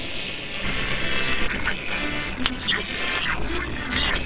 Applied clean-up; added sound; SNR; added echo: neural separator model SepFormer WHAMR!.